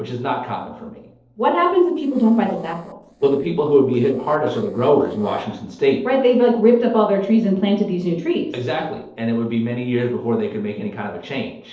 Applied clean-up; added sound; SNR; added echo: neural separator model SepFormer DNS4.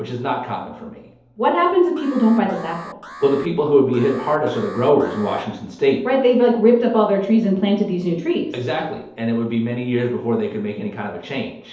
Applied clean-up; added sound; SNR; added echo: none; Alarm; 18 dB; reverberation time 2.2 s.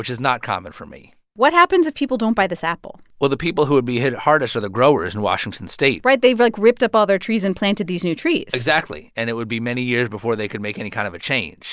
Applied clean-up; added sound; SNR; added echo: none; none; none; none.